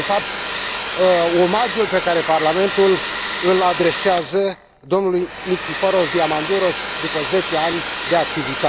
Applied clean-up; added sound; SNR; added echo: none; Domestic sounds, home sounds; 5 dB; none.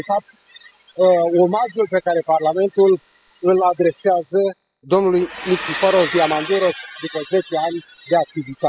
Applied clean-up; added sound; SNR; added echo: classical method spectral subtraction.